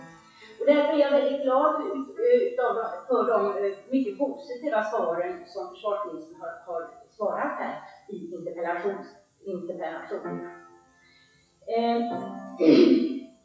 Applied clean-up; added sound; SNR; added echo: classical method WPE with log-MMSE.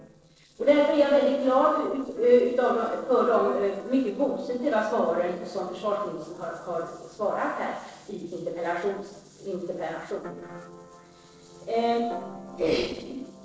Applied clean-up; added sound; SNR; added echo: neural separator model SepFormer DNS4.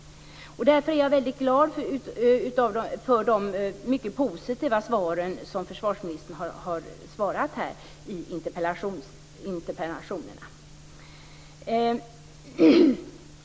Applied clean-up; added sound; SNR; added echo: none; none; none; none.